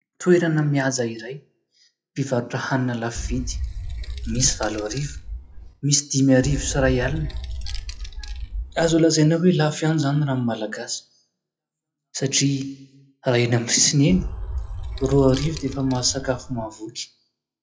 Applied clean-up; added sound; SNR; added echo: classical method WPE with log-MMSE.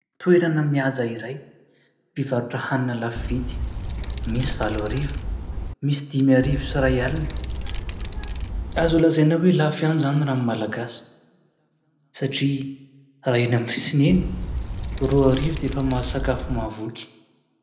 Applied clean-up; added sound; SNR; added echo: none; Wind; 5 dB; reverberation time 0.7 s.